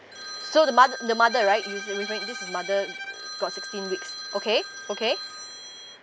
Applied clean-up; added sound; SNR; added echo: none; Telephone + Bowed string instrument; 10 dB; none.